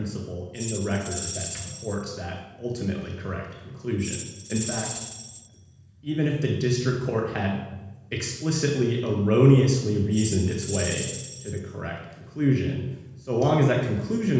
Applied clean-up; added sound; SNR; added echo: none; Tambourine; 11 dB; reverberation time 1.1 s.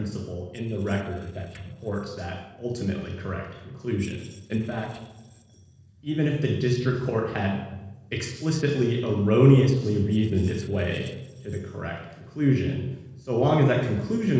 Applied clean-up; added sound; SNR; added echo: neural separator model SepFormer DNS4.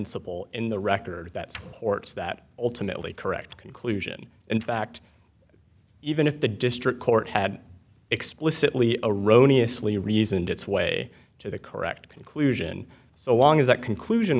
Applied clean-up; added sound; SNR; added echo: none; none; none; none.